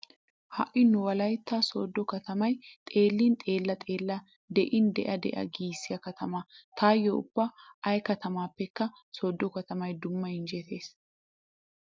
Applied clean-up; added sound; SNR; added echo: none; none; none; none.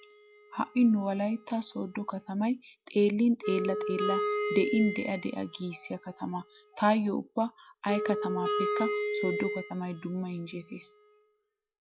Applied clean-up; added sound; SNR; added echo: classical method log-MMSE.